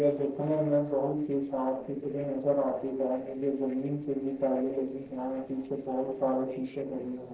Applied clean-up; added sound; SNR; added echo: neural separator model SepFormer DNS4.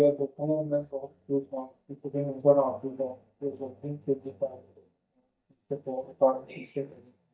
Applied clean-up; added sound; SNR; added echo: neural mask model DeepFilterNet 3.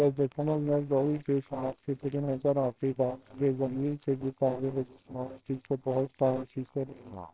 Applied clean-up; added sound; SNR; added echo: neural separator model SepFormer WHAMR!.